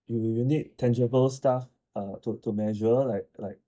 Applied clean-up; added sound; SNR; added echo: neural mask model DeepFilterNet 3.